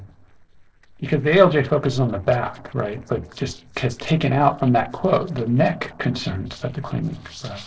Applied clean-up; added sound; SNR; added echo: neural separator model SepFormer DNS4.